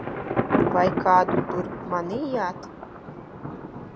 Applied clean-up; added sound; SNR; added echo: none; Thunder; 1 dB; none.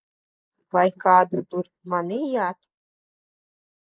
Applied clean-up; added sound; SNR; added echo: neural mask model Resemble Enhance denoiser.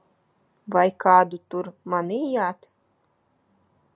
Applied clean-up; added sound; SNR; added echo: none; none; none; none.